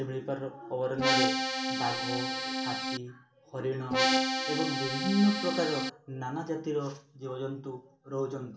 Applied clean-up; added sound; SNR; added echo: none; Accordion; -4 dB; reverberation time 0.3 s.